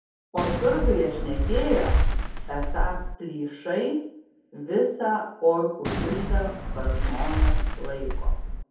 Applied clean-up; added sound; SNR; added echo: none; Fireworks; -4 dB; reverberation time 0.7 s.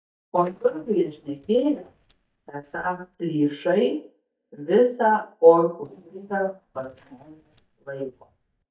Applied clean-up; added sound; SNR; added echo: neural mask model DeepFilterNet 3.